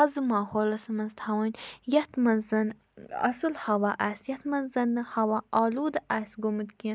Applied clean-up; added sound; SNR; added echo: none; none; none; none.